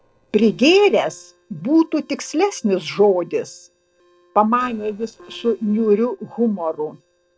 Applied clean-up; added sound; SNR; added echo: neural separator model SepFormer DNS4.